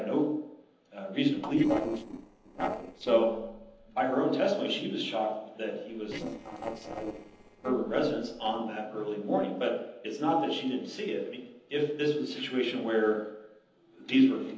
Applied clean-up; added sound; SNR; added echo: neural separator model SepFormer DNS4.